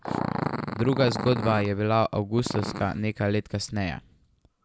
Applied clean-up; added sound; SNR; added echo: none; Growling; 7 dB; none.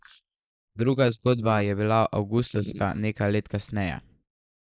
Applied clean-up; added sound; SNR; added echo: neural mask model Resemble Enhance denoiser.